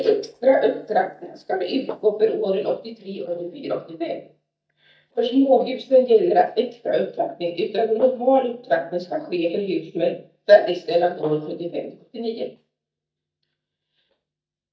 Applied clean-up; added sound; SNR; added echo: neural mask model DeepFilterNet 3.